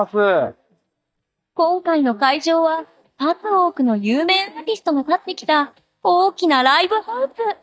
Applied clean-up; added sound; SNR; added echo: neural mask model DeepFilterNet 3.